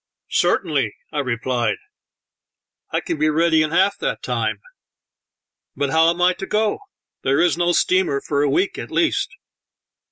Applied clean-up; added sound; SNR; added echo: none; none; none; none.